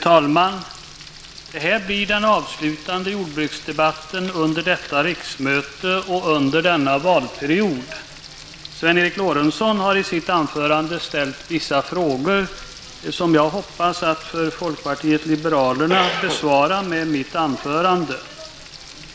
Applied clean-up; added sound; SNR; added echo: none; Frying (food); 18 dB; none.